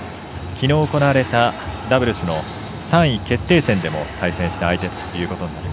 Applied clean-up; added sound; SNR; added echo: none; none; none; none.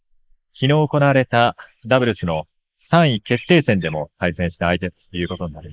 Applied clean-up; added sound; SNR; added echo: neural mask model Resemble Enhance denoiser.